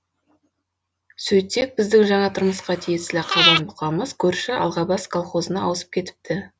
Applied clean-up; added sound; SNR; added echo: none; Breathing; 0 dB; none.